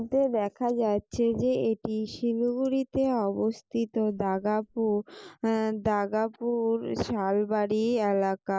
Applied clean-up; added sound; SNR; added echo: neural mask model Resemble Enhance denoiser.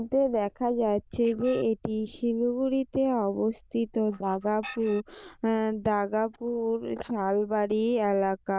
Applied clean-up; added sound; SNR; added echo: neural diffusion model UNIVERSE++.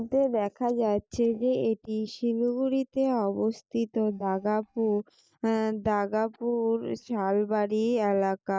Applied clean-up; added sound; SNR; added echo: neural mask model DeepFilterNet 3.